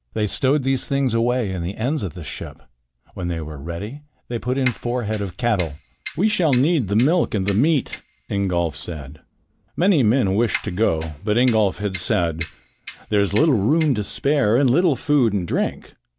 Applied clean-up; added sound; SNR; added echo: none; Clock; 11 dB; none.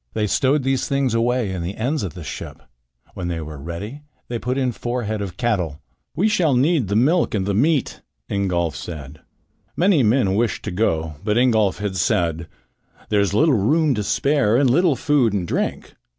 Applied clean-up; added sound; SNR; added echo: none; none; none; none.